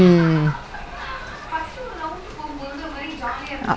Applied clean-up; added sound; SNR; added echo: none; none; none; none.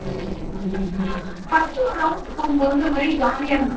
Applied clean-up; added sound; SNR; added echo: neural separator model SepFormer DNS4.